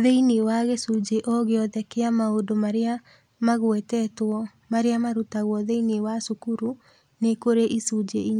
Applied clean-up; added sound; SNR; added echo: none; none; none; none.